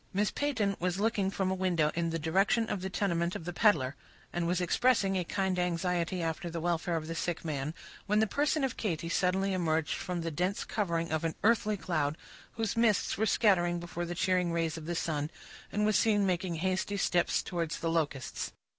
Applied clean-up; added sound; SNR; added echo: none; none; none; none.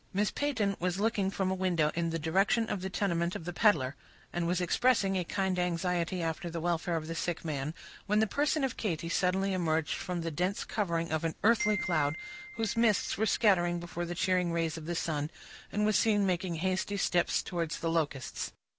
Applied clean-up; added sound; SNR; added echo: none; Glockenspiel; 12 dB; none.